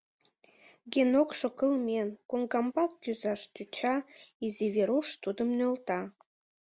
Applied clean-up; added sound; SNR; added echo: none; none; none; none.